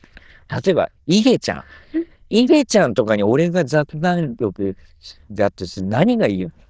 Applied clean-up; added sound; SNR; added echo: neural diffusion model UNIVERSE++.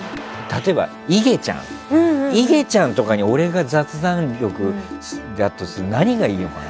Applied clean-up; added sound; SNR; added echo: none; Organ + Gunshot, gunfire; 17 dB; none.